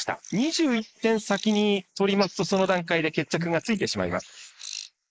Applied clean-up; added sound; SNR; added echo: neural mask model Resemble Enhance denoiser.